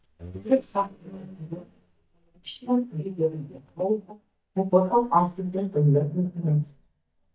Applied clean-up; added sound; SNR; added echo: neural mask model DeepFilterNet 3.